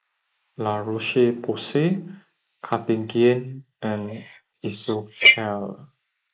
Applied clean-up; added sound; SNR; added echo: neural mask model Resemble Enhance denoiser.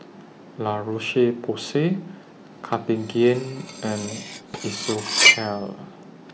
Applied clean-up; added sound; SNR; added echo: none; Cutlery, silverware; -1 dB; none.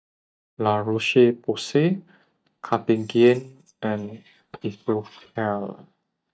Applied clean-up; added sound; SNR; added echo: neural mask model DeepFilterNet 3.